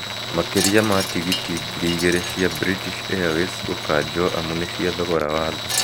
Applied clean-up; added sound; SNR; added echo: none; Tools + Wind chime; 4 dB; none.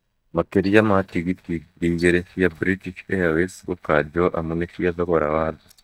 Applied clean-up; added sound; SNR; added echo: neural mask model DeepFilterNet 3.